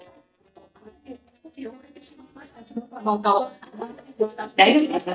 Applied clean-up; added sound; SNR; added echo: neural mask model DeepFilterNet 3.